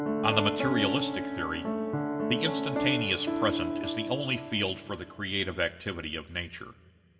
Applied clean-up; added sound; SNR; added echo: none; Piano; 1 dB; reverberation time 2.4 s.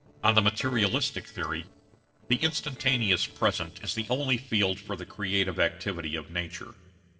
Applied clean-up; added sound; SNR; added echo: neural separator model SepFormer DNS4.